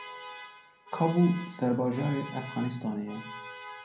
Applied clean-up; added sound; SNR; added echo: none; Alarm; 14 dB; reverberation time 0.6 s.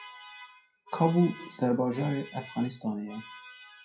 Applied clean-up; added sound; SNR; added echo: classical method WPE with log-MMSE.